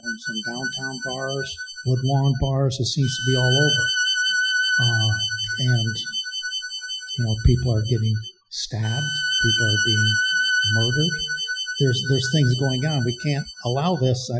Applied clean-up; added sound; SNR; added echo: classical method Wiener filter.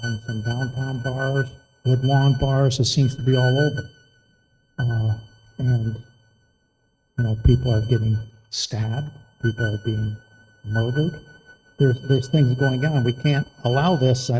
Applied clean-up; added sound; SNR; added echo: neural mask model RNNoise.